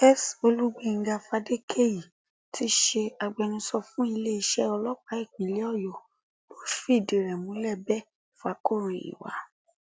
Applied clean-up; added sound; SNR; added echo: none; none; none; none.